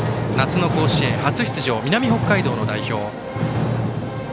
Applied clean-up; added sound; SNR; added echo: none; none; none; none.